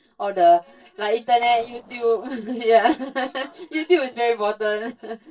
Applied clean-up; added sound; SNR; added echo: neural separator model SepFormer DNS4.